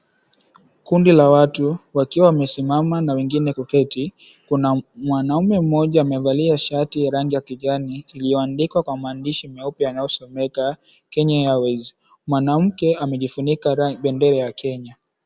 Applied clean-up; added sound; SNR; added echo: none; none; none; none.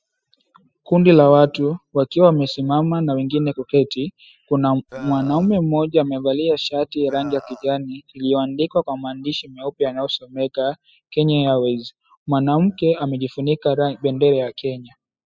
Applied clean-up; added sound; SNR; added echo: classical method spectral subtraction.